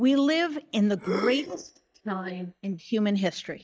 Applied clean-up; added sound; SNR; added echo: neural mask model DeepFilterNet 3.